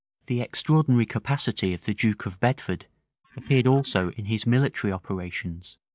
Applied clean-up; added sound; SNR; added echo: neural separator model SepFormer DNS4.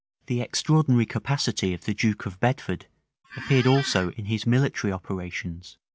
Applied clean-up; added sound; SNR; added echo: none; Squeak; 11 dB; none.